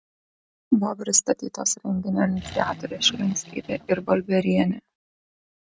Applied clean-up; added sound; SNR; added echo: neural mask model RNNoise.